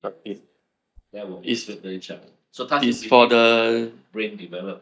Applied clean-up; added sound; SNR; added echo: neural mask model DeepFilterNet 3.